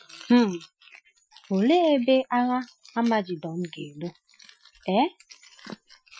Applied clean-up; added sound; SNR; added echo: classical method Wiener filter.